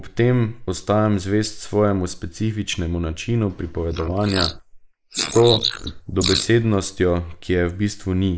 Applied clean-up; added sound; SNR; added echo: neural mask model Resemble Enhance denoiser.